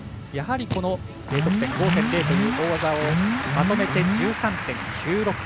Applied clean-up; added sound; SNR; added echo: none; Alarm; -1 dB; none.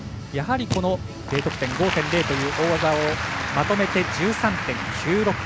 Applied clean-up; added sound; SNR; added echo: none; none; none; none.